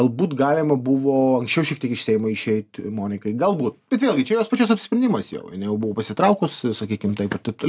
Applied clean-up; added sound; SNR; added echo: none; none; none; none.